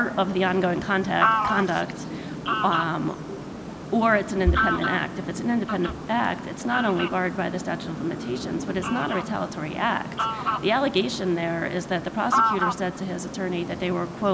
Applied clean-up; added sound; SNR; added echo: none; Fowl; 4 dB; none.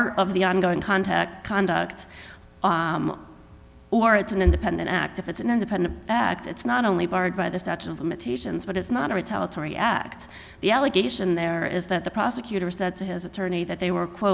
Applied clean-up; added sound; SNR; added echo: none; none; none; none.